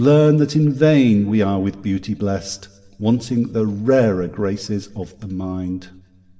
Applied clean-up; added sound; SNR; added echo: none; none; none; reverberation time 1.4 s.